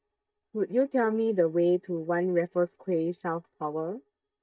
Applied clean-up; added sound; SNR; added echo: neural mask model DeepFilterNet 3.